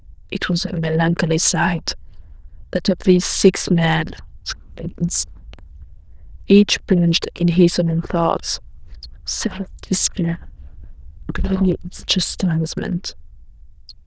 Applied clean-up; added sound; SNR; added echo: neural diffusion model UNIVERSE++.